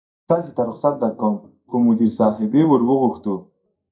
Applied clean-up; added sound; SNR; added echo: neural mask model DeepFilterNet 3.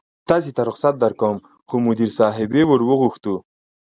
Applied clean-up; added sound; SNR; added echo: none; none; none; none.